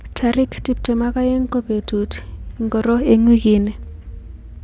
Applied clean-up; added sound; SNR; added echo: none; none; none; none.